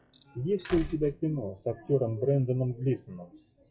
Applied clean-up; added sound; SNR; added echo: classical method WPE with log-MMSE.